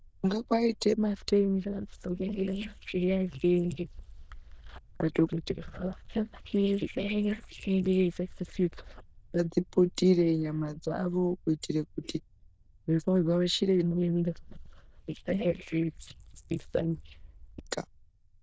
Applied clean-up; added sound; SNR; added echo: neural diffusion model UNIVERSE++.